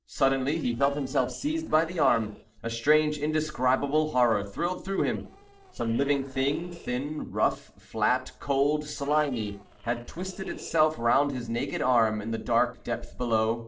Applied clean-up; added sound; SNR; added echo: neural separator model SepFormer DNS4.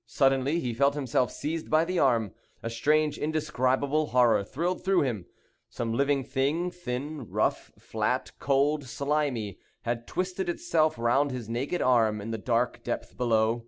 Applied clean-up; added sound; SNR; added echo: none; none; none; none.